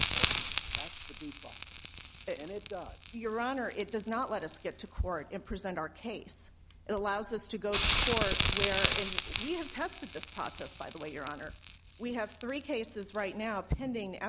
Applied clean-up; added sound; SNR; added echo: none; Crackle; -3 dB; none.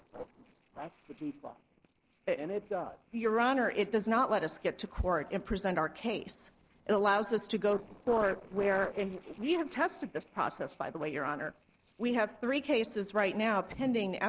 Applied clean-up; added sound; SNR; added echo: neural separator model SepFormer DNS4.